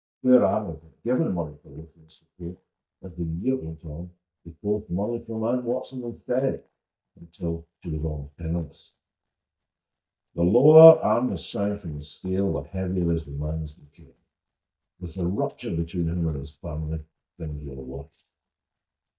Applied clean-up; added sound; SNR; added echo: neural mask model DeepFilterNet 3.